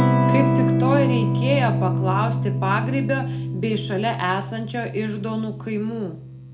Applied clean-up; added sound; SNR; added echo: none; Electric guitar / Strum; -3 dB; reverberation time 0.3 s.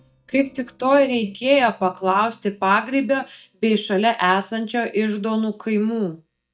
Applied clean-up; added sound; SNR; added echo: neural mask model DeepFilterNet 3.